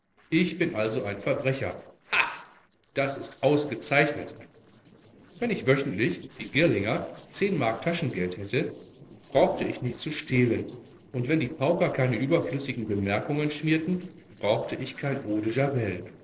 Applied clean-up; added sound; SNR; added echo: neural separator model SepFormer DNS4.